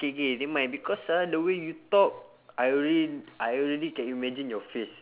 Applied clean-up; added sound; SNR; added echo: none; none; none; none.